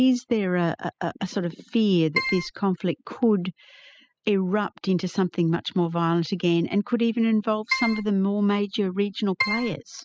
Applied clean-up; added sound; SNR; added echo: classical method spectral subtraction.